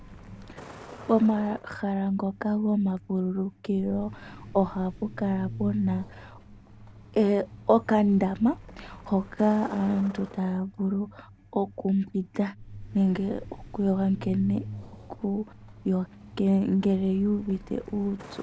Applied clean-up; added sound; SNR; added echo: none; Truck; 16 dB; none.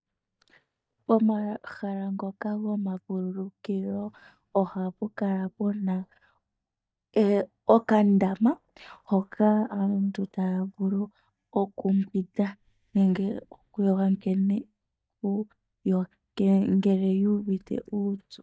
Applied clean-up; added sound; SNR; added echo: neural mask model DeepFilterNet 3.